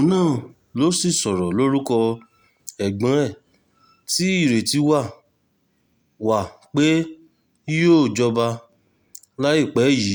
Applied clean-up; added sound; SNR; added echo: none; none; none; none.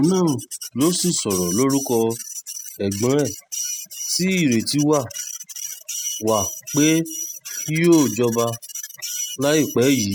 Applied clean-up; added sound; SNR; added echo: classical method spectral subtraction.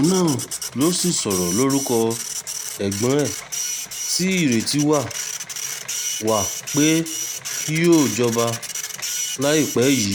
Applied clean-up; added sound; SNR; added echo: none; Printer; 7 dB; none.